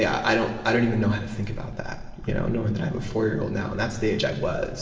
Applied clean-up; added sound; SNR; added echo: none; none; none; reverberation time 1.3 s.